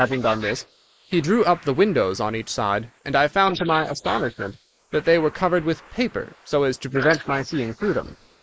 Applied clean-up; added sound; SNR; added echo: neural mask model Resemble Enhance denoiser.